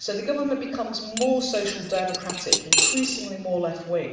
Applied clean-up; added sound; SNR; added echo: none; Cutlery, silverware / Dishes, pots, and pans; -1 dB; reverberation time 0.9 s.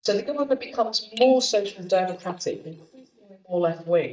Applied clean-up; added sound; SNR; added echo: neural mask model DeepFilterNet 3.